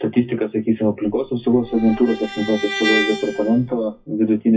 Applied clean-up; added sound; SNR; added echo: classical method WPE with log-MMSE.